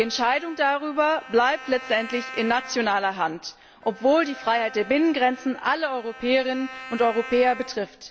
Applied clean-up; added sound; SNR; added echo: none; Bowed string instrument; 17 dB; none.